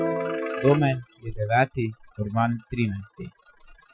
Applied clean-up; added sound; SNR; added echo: classical method Wiener filter.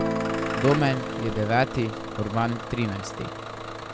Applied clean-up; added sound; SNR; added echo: none; Guitar + Engine starting / Bus; 3 dB; none.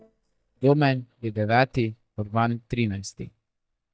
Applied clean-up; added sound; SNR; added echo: neural mask model DeepFilterNet 3.